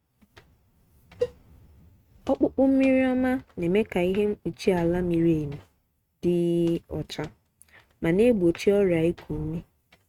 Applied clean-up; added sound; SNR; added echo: neural mask model RNNoise.